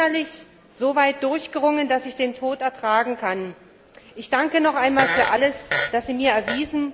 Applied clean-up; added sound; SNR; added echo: none; Fart; 5 dB; none.